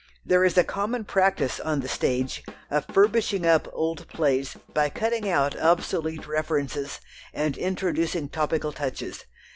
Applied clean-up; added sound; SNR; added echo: none; Drum / Drum kit; 20 dB; none.